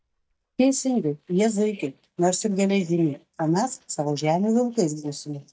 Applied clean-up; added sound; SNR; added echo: neural mask model DeepFilterNet 3.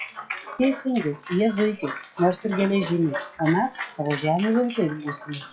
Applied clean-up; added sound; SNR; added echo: classical method WPE with log-MMSE.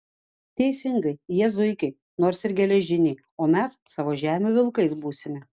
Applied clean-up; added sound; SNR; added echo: none; none; none; none.